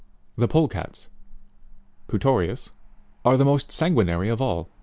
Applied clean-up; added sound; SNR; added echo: none; Motor vehicle (road); 18 dB; none.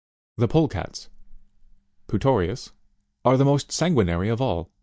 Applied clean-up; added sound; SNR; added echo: neural mask model DeepFilterNet 3.